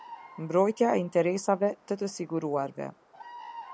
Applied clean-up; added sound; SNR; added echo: none; Bird vocalization, bird call, bird song; 20 dB; none.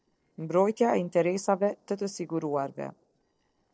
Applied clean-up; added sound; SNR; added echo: neural separator model SepFormer DNS4.